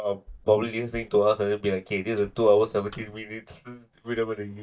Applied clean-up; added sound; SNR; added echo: neural mask model DeepFilterNet 3.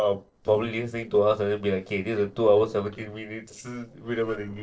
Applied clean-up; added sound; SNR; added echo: neural separator model SepFormer DNS4.